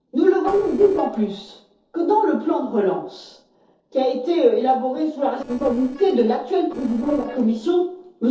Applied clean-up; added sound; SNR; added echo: neural separator model SepFormer DNS4.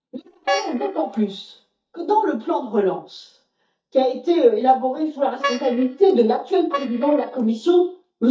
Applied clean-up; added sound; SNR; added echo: neural mask model DeepFilterNet 3.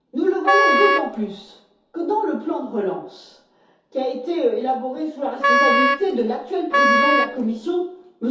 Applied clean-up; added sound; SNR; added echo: none; Wind instrument, woodwind instrument; -4 dB; reverberation time 0.5 s.